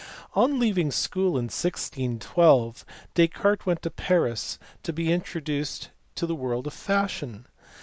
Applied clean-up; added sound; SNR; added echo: none; none; none; none.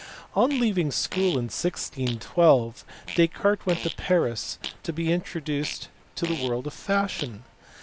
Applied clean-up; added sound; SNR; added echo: none; Fart; 15 dB; none.